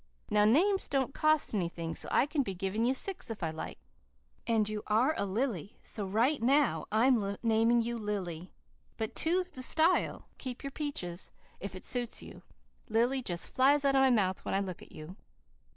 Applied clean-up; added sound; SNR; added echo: neural mask model Resemble Enhance denoiser.